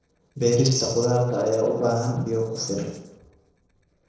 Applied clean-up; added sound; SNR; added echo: neural separator model SepFormer DNS4.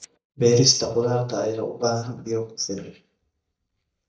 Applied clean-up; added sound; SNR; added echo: neural mask model DeepFilterNet 3.